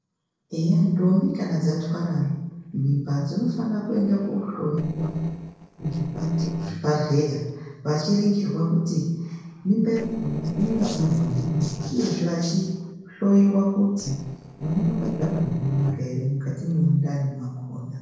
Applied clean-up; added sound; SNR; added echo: neural separator model SepFormer DNS4.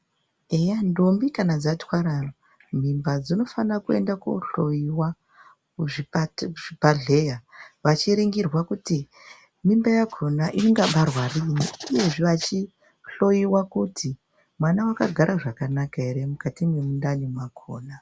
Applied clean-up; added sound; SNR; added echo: none; none; none; none.